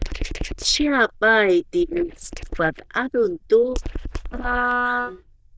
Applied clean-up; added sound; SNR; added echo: neural diffusion model UNIVERSE++.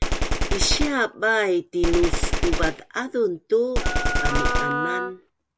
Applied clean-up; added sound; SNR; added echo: none; Gunshot, gunfire + Wind instrument, woodwind instrument; -1 dB; none.